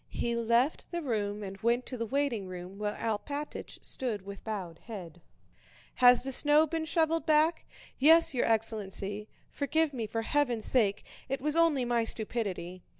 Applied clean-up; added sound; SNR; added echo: none; none; none; none.